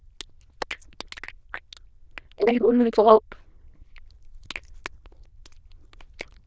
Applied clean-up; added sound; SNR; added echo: neural diffusion model UNIVERSE++.